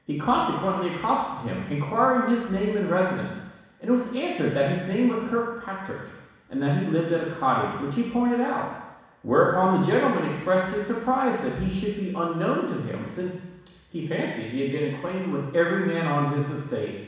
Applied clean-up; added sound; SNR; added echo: none; none; none; reverberation time 1.1 s.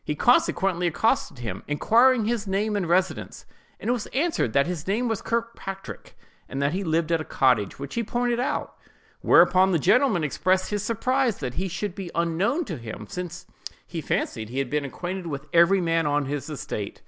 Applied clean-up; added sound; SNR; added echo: none; none; none; none.